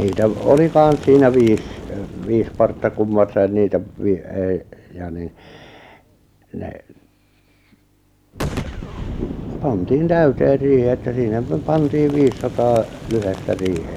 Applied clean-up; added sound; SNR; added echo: none; Boom; 13 dB; none.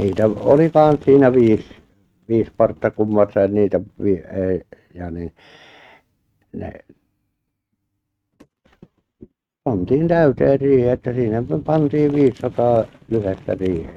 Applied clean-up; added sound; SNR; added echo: neural mask model RNNoise.